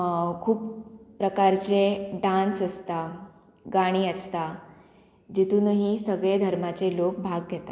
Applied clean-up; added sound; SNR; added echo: none; none; none; none.